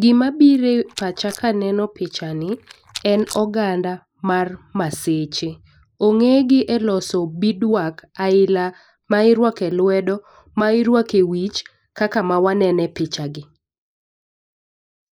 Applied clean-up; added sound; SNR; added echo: neural mask model Resemble Enhance denoiser.